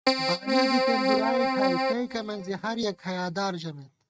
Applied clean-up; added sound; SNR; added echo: neural mask model RNNoise.